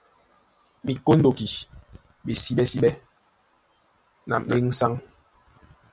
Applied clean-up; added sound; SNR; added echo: none; none; none; none.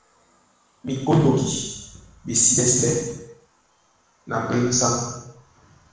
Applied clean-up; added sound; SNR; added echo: none; none; none; reverberation time 0.9 s.